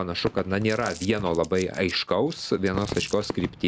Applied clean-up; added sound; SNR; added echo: none; Crumpling, crinkling + Fireworks; 13 dB; none.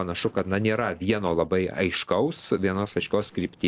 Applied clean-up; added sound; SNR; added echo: neural separator model SepFormer DNS4.